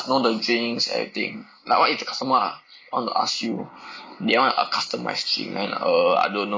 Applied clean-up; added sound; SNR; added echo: neural mask model Resemble Enhance denoiser.